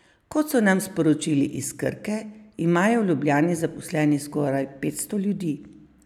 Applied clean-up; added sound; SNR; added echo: none; none; none; none.